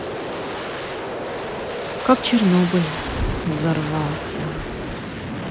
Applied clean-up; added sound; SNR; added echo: none; Aircraft; 5 dB; none.